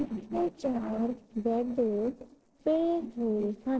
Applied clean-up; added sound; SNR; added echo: neural separator model SepFormer DNS4.